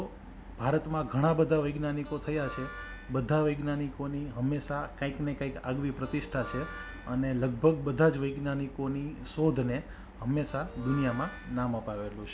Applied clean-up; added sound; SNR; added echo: none; Harmonica; 16 dB; none.